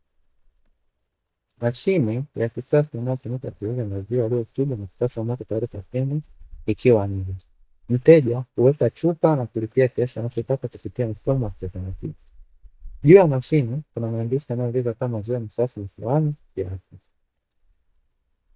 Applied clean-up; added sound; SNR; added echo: neural mask model DeepFilterNet 3.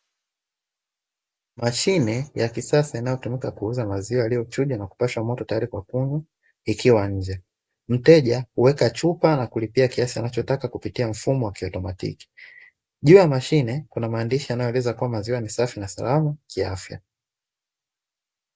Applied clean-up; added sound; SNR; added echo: none; none; none; none.